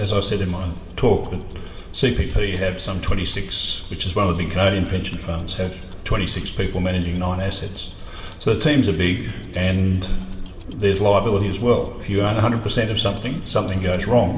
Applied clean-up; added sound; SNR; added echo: none; Keys jangling; 14 dB; reverberation time 2.5 s.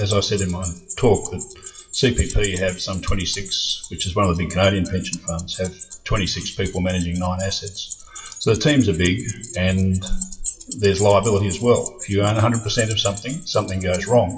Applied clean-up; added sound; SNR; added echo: classical method WPE with log-MMSE.